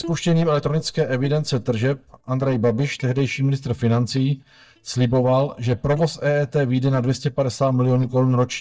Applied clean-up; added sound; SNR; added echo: neural mask model DeepFilterNet 3.